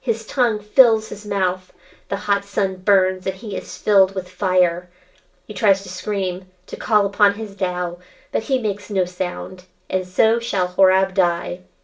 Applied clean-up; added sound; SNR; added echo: none; none; none; reverberation time 0.3 s.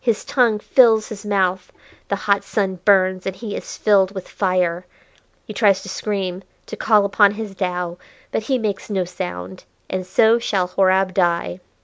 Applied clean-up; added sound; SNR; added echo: none; none; none; none.